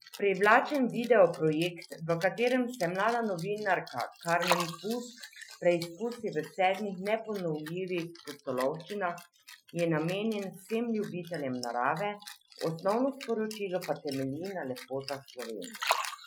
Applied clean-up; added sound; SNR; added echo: classical method Wiener filter.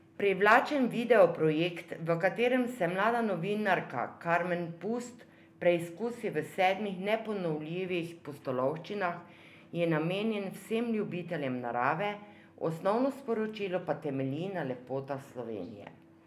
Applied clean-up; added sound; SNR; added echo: none; none; none; none.